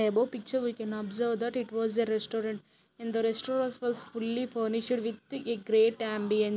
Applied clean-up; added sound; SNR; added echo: none; none; none; none.